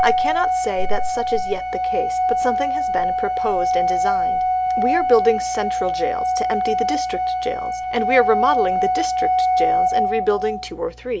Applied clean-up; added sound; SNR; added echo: none; Organ; -3 dB; none.